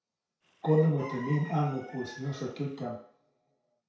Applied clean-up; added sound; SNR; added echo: none; Chicken, rooster; 15 dB; reverberation time 0.6 s.